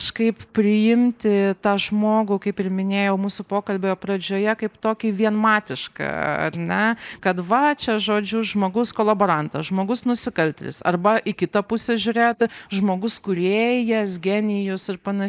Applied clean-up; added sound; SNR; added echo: neural mask model Resemble Enhance denoiser.